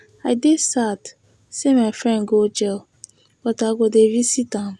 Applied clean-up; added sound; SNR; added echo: none; none; none; none.